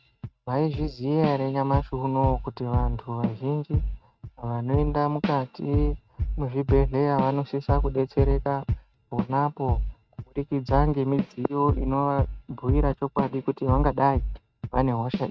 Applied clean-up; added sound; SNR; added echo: neural mask model RNNoise.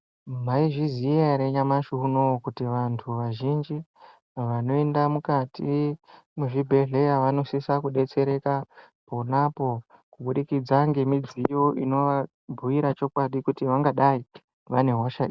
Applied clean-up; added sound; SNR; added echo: none; none; none; none.